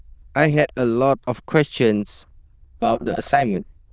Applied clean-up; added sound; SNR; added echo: neural diffusion model UNIVERSE++.